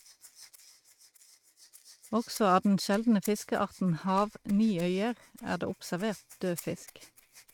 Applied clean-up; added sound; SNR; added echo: neural mask model RNNoise.